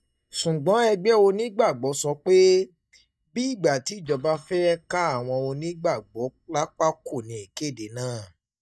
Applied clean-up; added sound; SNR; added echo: neural mask model DeepFilterNet 3.